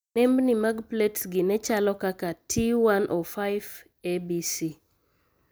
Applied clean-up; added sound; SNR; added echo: none; none; none; none.